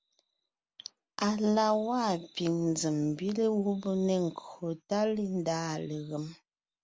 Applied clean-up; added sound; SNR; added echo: none; none; none; none.